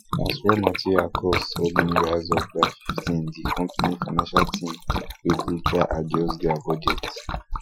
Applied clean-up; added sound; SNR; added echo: classical method Wiener filter.